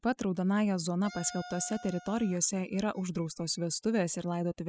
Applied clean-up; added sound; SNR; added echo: classical method spectral subtraction.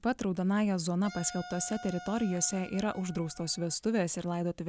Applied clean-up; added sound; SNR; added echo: none; Wind instrument, woodwind instrument; 16 dB; none.